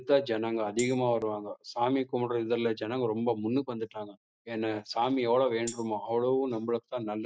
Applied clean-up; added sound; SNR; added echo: neural mask model Resemble Enhance denoiser.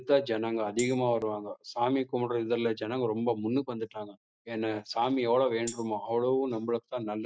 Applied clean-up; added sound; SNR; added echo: none; Tambourine; 12 dB; none.